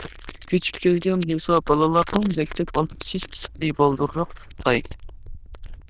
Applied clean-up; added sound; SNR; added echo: neural diffusion model UNIVERSE++.